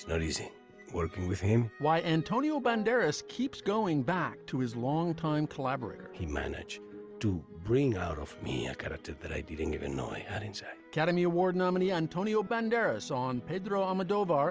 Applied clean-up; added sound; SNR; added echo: none; Brass instrument; 16 dB; none.